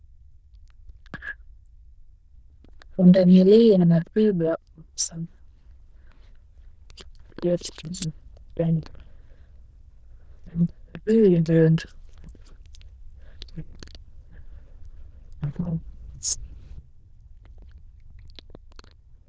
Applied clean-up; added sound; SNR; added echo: neural diffusion model UNIVERSE++.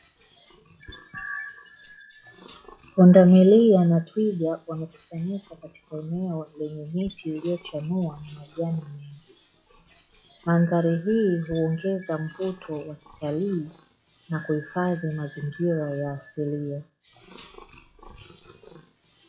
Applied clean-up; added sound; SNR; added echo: classical method log-MMSE.